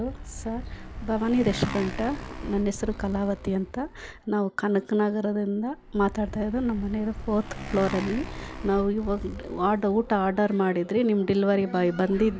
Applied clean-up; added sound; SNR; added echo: none; Motorcycle; 12 dB; none.